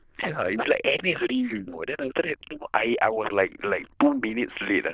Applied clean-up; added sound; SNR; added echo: neural diffusion model UNIVERSE++.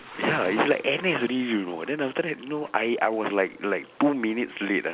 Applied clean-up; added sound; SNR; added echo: none; Thunder; 19 dB; none.